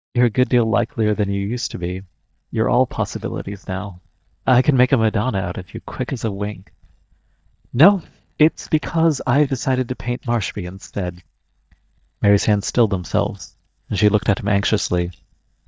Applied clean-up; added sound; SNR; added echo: neural mask model DeepFilterNet 3.